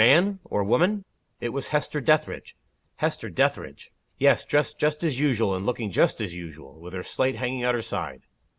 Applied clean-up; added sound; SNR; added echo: none; none; none; none.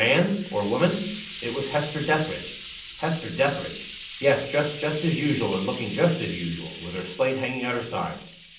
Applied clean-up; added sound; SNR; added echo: none; Frying (food); 14 dB; reverberation time 0.6 s.